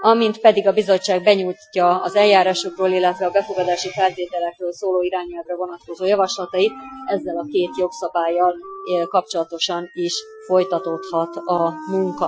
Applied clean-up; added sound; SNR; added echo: classical method Wiener filter.